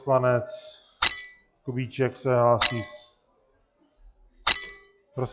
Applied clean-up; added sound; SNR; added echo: classical method log-MMSE.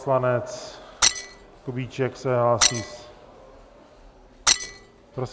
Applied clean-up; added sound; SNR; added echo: none; Shatter; -3 dB; none.